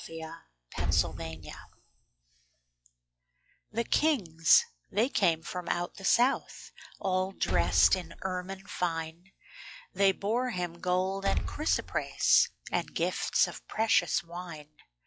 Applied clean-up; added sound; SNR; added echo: classical method log-MMSE.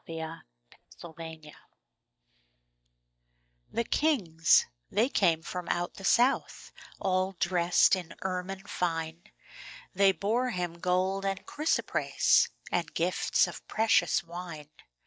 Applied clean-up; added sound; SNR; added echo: neural mask model DeepFilterNet 3.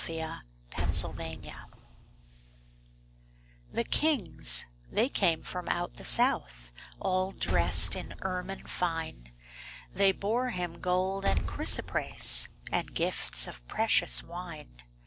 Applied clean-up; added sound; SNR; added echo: none; Liquid; 6 dB; none.